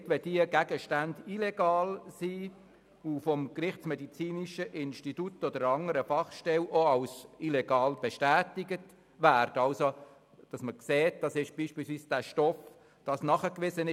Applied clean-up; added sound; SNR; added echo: none; none; none; none.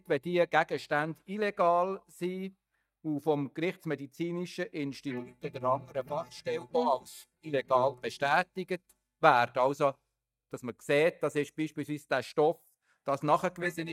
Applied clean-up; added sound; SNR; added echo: neural mask model DeepFilterNet 3.